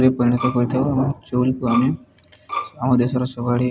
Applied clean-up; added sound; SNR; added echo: none; Bowed string instrument; 11 dB; none.